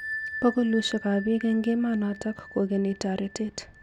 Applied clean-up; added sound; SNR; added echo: none; Bell; 13 dB; none.